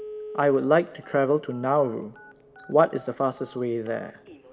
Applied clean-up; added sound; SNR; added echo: none; Telephone; 19 dB; reverberation time 1.4 s.